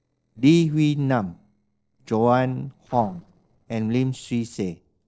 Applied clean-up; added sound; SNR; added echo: neural separator model SepFormer DNS4.